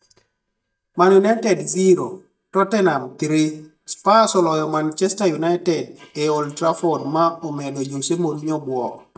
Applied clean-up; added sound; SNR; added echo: neural mask model DeepFilterNet 3.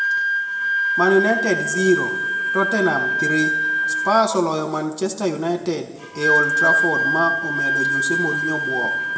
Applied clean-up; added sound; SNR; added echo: none; Wind instrument, woodwind instrument; -1 dB; reverberation time 1.7 s.